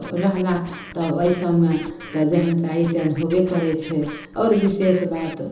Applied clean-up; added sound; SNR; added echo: none; Scratching (performance technique); 19 dB; reverberation time 1.2 s.